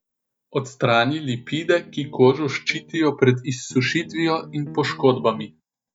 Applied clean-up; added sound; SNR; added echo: neural mask model DeepFilterNet 3.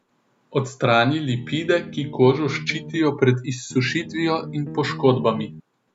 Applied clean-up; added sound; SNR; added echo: none; Bass guitar; 12 dB; none.